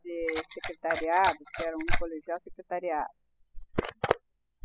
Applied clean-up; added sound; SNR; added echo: classical method spectral subtraction.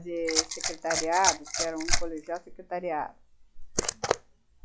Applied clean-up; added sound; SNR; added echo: classical method log-MMSE.